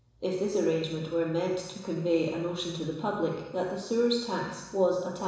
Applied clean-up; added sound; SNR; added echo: none; none; none; reverberation time 1.0 s.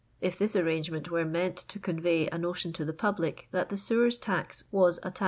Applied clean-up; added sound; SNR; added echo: none; none; none; none.